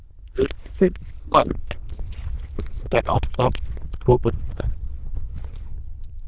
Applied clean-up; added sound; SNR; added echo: neural diffusion model UNIVERSE++.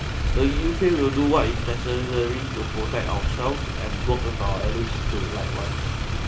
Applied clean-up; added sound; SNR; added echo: none; Motor vehicle (road); -1 dB; none.